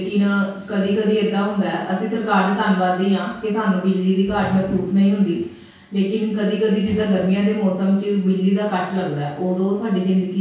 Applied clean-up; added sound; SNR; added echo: none; none; none; reverberation time 0.6 s.